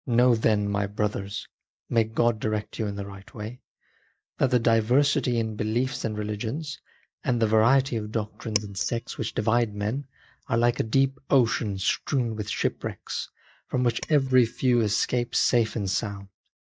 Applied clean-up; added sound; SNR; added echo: neural mask model DeepFilterNet 3.